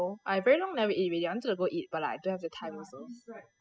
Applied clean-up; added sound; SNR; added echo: classical method spectral subtraction.